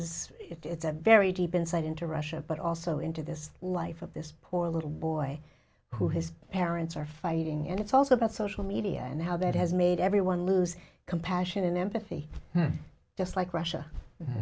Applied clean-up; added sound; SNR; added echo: none; none; none; none.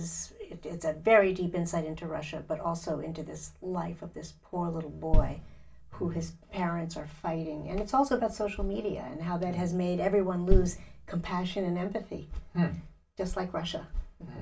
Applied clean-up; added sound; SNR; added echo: none; Bass drum; -4 dB; reverberation time 0.2 s.